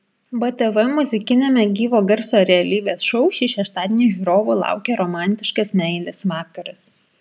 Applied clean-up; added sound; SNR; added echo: none; none; none; none.